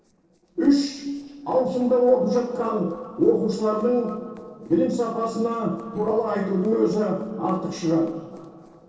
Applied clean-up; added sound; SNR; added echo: neural separator model SepFormer DNS4.